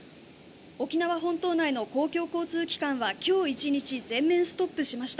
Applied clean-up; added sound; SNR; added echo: none; none; none; none.